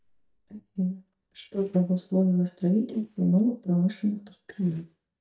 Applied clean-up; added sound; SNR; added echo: neural mask model DeepFilterNet 3.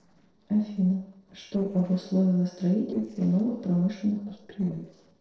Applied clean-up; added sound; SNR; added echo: neural separator model SepFormer DNS4.